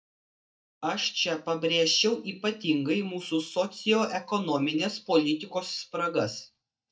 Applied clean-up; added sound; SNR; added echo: neural mask model DeepFilterNet 3.